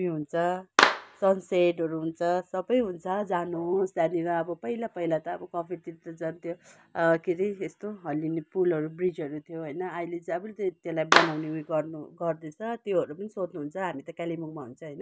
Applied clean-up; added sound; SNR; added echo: none; Clapping; -3 dB; none.